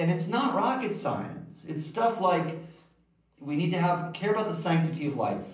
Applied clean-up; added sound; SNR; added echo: none; none; none; reverberation time 0.6 s.